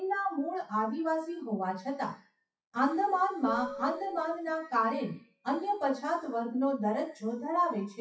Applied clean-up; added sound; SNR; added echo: classical method WPE with log-MMSE.